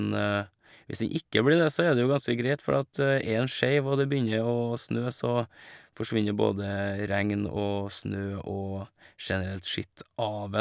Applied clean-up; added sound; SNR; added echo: none; none; none; none.